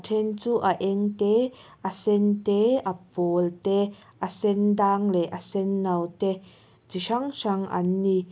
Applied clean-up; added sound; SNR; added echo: none; none; none; none.